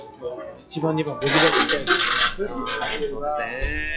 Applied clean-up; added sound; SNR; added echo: classical method log-MMSE.